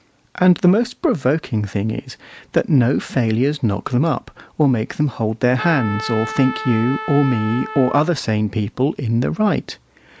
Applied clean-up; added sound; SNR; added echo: none; Trumpet; 11 dB; none.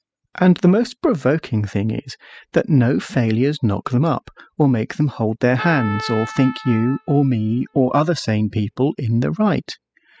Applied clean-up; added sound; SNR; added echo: classical method spectral subtraction.